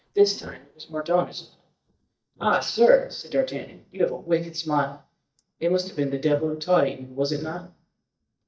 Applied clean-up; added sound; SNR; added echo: neural mask model DeepFilterNet 3.